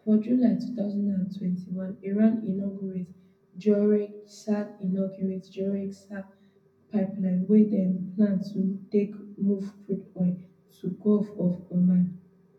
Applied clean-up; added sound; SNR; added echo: none; none; none; reverberation time 0.3 s.